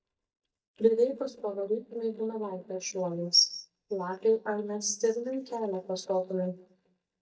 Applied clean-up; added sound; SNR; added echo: neural mask model DeepFilterNet 3.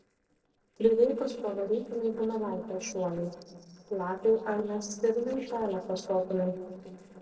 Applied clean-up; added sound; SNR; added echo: neural separator model SepFormer DNS4.